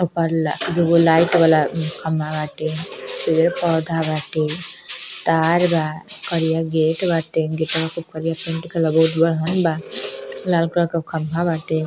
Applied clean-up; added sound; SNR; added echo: none; Animal; 16 dB; none.